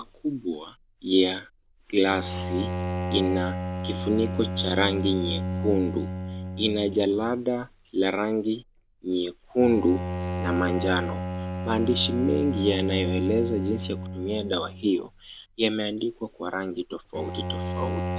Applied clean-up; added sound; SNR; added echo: none; Bowed string instrument; 5 dB; none.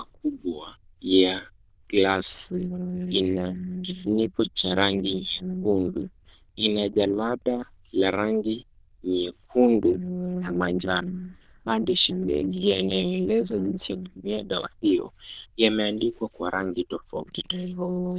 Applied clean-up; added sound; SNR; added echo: neural diffusion model UNIVERSE++.